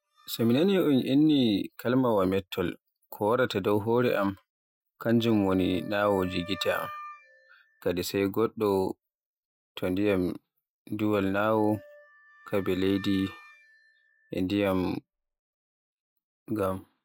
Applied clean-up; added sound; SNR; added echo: classical method Wiener filter.